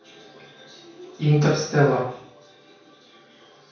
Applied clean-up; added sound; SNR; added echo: none; none; none; reverberation time 0.5 s.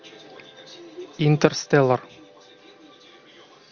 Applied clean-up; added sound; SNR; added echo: none; none; none; none.